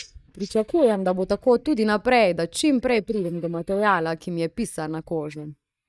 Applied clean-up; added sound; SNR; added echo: neural mask model DeepFilterNet 3.